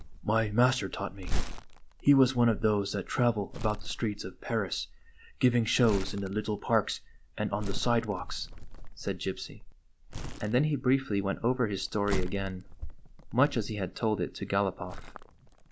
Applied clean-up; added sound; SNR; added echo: none; Crumpling, crinkling; 7 dB; none.